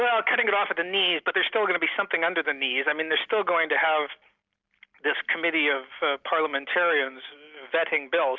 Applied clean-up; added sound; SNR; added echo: none; none; none; none.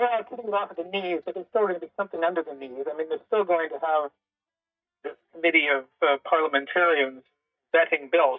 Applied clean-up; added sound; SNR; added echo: neural mask model DeepFilterNet 3.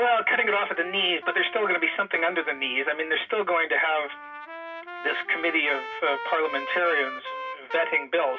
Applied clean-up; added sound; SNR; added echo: none; Trumpet; 12 dB; reverberation time 0.4 s.